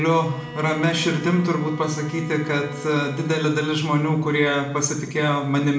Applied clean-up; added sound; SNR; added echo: none; Bowed string instrument; 18 dB; reverberation time 0.7 s.